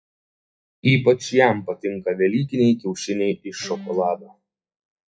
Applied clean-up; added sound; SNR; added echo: classical method WPE with log-MMSE.